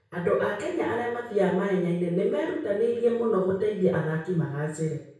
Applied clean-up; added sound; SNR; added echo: none; none; none; reverberation time 0.6 s.